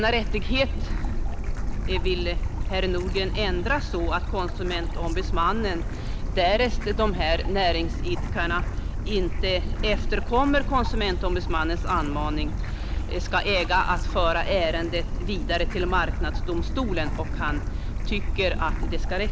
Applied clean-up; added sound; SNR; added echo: none; Stream / Bird; -1 dB; none.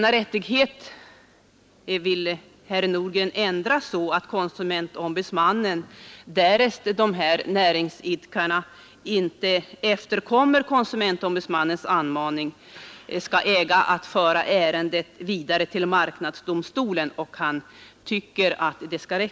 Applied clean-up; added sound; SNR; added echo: none; none; none; none.